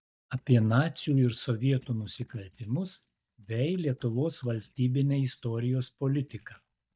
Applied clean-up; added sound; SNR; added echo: neural mask model DeepFilterNet 3.